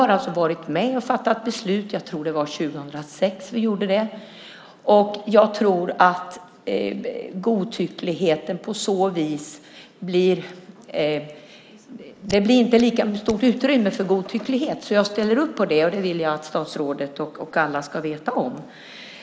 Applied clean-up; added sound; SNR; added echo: none; Hands; 20 dB; none.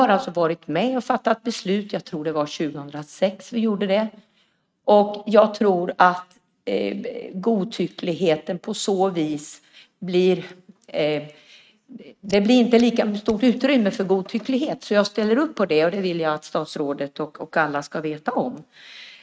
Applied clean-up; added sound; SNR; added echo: neural mask model RNNoise.